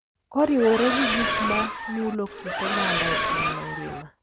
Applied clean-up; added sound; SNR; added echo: none; Accelerating, revving, vroom; 0 dB; none.